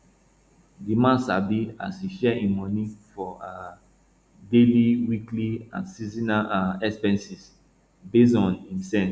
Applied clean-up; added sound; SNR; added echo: none; none; none; none.